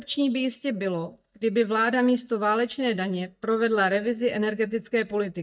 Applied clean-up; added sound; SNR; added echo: neural mask model DeepFilterNet 3.